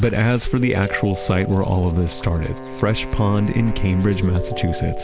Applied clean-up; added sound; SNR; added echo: none; Domestic sounds, home sounds + Wind instrument, woodwind instrument; 13 dB; none.